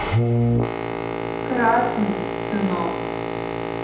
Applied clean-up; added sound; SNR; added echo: none; Boat, Water vehicle; -3 dB; reverberation time 0.8 s.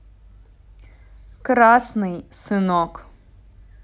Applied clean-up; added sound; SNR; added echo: none; none; none; none.